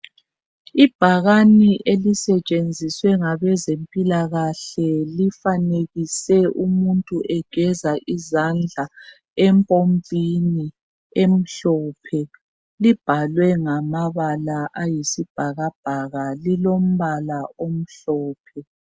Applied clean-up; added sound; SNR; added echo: none; none; none; none.